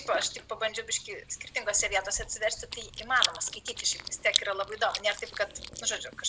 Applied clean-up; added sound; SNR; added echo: none; Chewing, mastication; 7 dB; none.